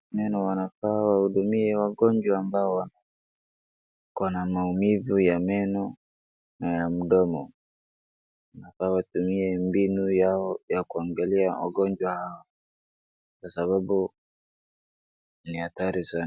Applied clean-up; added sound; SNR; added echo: none; none; none; none.